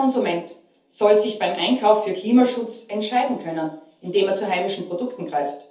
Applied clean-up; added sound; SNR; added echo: none; none; none; reverberation time 0.5 s.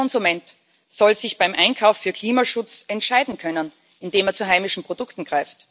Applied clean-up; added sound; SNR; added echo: none; none; none; none.